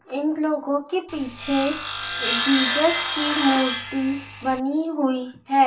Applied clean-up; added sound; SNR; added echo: none; Sawing; 3 dB; reverberation time 0.3 s.